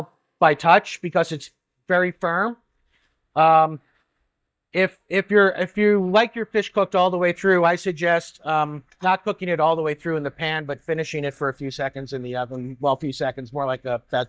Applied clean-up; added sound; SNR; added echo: neural mask model DeepFilterNet 3.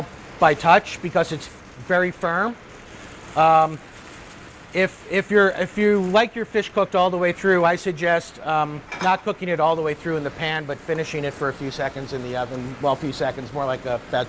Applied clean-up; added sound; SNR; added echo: none; none; none; none.